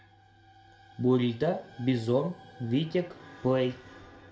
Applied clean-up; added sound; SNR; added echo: none; none; none; reverberation time 1.7 s.